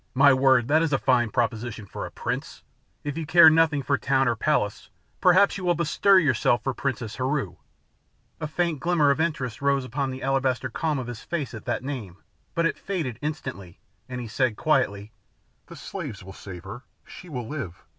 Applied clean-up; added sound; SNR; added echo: none; none; none; none.